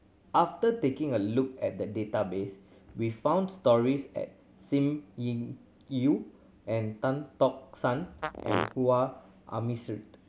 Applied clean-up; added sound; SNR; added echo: none; Fart; 5 dB; none.